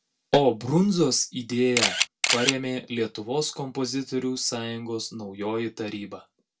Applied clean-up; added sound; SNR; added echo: none; Camera; -3 dB; reverberation time 0.2 s.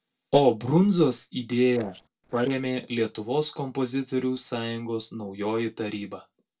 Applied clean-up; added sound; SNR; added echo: neural separator model SepFormer DNS4.